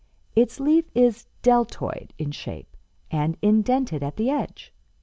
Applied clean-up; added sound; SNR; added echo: none; none; none; none.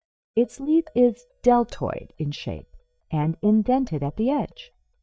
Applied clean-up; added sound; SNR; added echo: neural mask model DeepFilterNet 3.